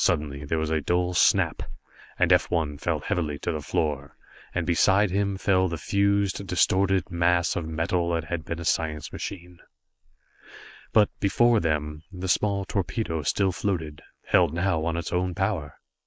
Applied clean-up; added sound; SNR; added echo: neural mask model Resemble Enhance denoiser.